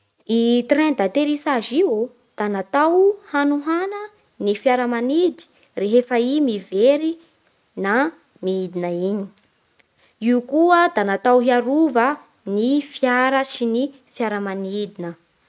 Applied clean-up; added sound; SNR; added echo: none; none; none; none.